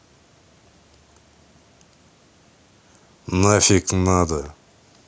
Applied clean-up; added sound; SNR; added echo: none; none; none; none.